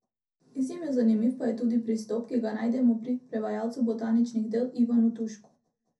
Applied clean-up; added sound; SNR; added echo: none; none; none; reverberation time 0.3 s.